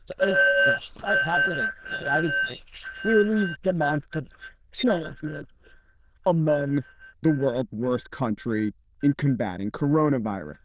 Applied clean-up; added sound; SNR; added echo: neural diffusion model UNIVERSE++.